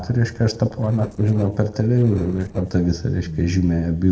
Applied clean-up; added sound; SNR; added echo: neural separator model SepFormer DNS4.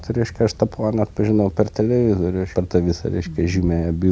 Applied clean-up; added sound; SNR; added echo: none; none; none; none.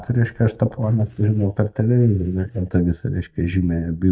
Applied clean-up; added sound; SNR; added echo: neural mask model DeepFilterNet 3.